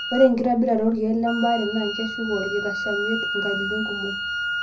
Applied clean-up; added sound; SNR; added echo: none; Wind instrument, woodwind instrument; 6 dB; reverberation time 0.4 s.